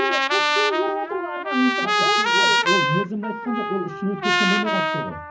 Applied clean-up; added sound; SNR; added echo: none; Trumpet; -4 dB; reverberation time 0.3 s.